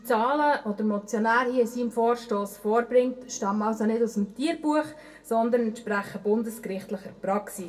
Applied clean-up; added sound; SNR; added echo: none; none; none; reverberation time 0.2 s.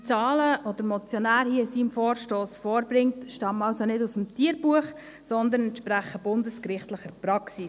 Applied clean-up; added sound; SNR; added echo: none; none; none; none.